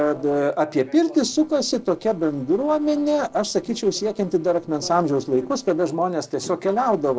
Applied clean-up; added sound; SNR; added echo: neural separator model SepFormer DNS4.